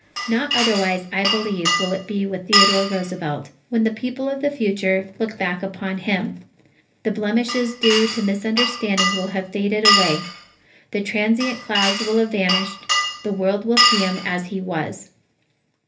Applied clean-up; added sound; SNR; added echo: none; Glass; 0 dB; reverberation time 0.3 s.